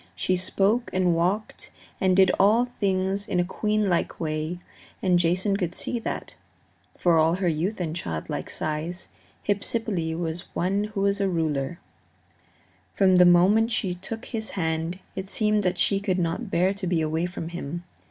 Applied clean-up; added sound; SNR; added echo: none; none; none; none.